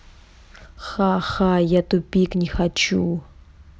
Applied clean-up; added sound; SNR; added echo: none; none; none; none.